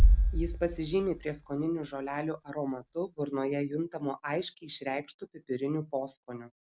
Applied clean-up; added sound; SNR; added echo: none; Bass drum; -2 dB; none.